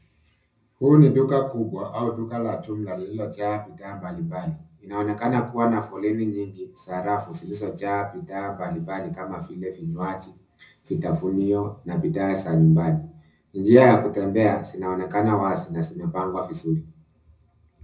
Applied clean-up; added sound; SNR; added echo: none; none; none; reverberation time 0.4 s.